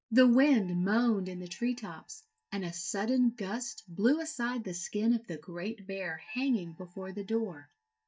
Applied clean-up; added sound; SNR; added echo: neural mask model DeepFilterNet 3.